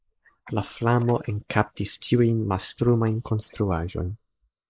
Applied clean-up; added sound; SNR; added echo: neural mask model Resemble Enhance denoiser.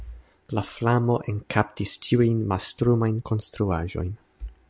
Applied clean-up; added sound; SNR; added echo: none; none; none; none.